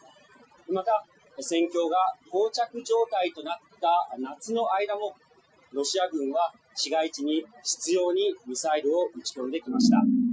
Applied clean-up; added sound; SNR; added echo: classical method Wiener filter.